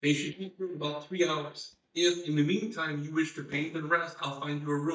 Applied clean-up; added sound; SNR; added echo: neural mask model DeepFilterNet 3.